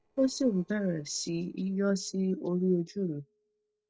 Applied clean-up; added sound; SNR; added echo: neural separator model SepFormer DNS4.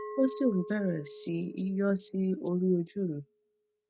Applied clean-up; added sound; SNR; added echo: none; Glass; 15 dB; none.